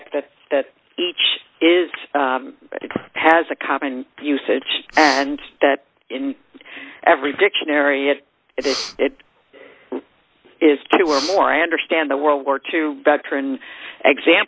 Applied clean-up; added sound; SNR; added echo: none; Breathing; 12 dB; none.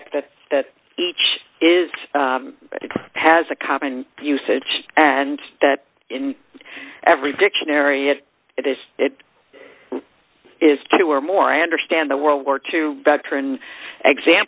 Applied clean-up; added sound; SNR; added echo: none; none; none; none.